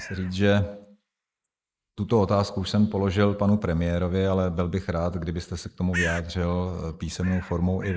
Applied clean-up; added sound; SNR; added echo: neural mask model Resemble Enhance denoiser.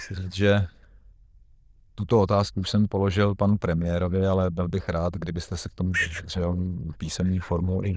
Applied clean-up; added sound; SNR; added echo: neural diffusion model UNIVERSE++.